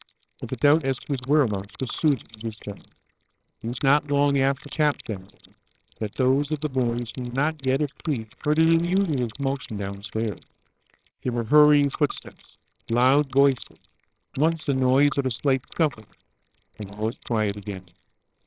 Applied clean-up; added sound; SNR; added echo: neural separator model SepFormer WHAMR!.